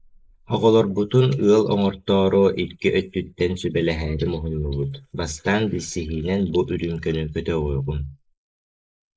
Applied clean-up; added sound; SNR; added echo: neural mask model Resemble Enhance denoiser.